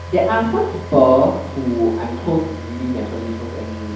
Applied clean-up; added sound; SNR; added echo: none; Car; 12 dB; reverberation time 0.9 s.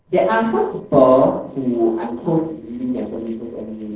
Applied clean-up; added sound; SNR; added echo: neural separator model SepFormer DNS4.